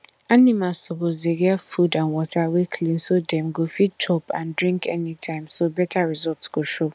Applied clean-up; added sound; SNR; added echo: none; none; none; none.